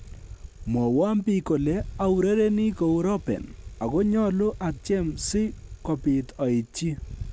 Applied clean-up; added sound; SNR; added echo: none; Bicycle; 15 dB; none.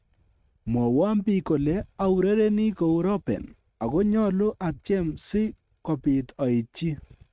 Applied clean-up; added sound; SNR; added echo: neural mask model RNNoise.